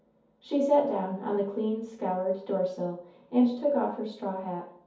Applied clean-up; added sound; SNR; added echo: none; none; none; reverberation time 0.6 s.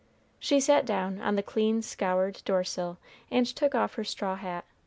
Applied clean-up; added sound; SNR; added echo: none; none; none; none.